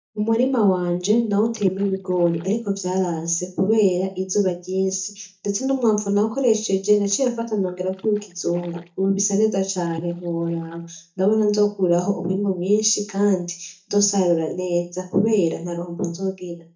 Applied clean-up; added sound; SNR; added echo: neural mask model DeepFilterNet 3.